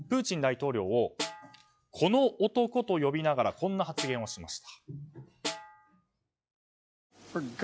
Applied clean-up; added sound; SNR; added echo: classical method log-MMSE.